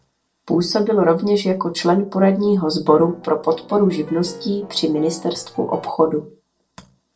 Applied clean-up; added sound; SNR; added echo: neural separator model SepFormer DNS4.